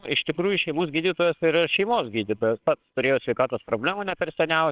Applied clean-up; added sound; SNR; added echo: neural separator model SepFormer WHAMR!.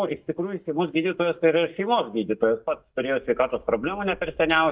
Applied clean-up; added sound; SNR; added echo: neural mask model DeepFilterNet 3.